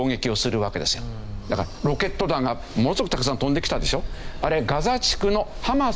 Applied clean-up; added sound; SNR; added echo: none; Bird; 7 dB; none.